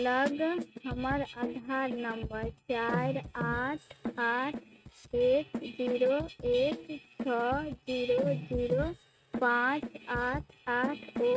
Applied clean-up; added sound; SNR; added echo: neural mask model RNNoise.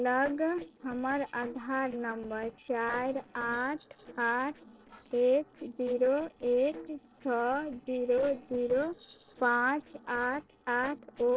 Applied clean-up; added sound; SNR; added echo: neural separator model SepFormer DNS4.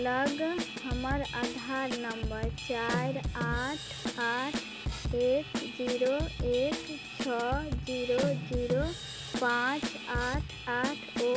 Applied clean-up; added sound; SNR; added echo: none; Drum / Drum kit; 3 dB; none.